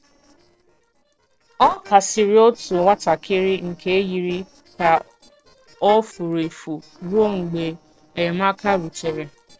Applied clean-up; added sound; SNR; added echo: neural separator model SepFormer DNS4.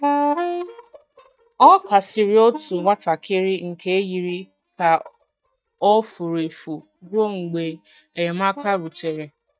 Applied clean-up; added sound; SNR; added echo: neural mask model DeepFilterNet 3.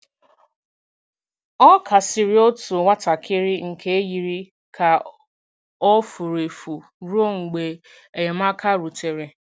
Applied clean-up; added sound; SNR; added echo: none; none; none; none.